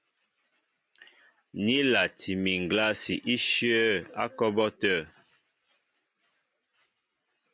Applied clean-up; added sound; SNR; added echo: none; none; none; none.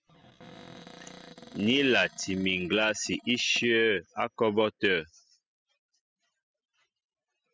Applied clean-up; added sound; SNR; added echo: classical method spectral subtraction.